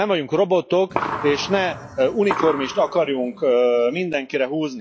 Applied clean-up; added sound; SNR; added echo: classical method log-MMSE.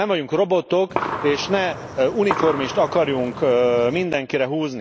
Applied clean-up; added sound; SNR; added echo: none; Gunshot, gunfire; 8 dB; none.